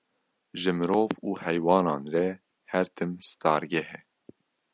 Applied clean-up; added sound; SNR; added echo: none; none; none; none.